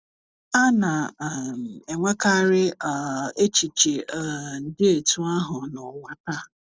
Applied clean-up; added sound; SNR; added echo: none; none; none; none.